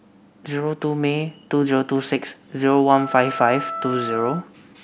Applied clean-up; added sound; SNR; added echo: none; Wind instrument, woodwind instrument; 9 dB; none.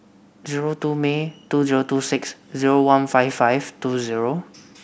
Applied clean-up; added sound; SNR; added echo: none; none; none; none.